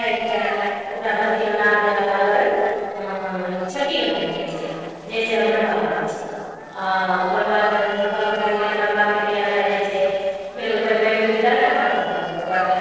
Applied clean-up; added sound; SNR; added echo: neural separator model SepFormer DNS4.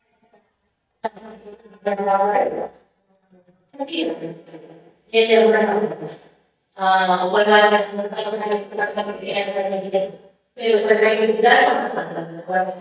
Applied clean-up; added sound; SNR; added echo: neural mask model DeepFilterNet 3.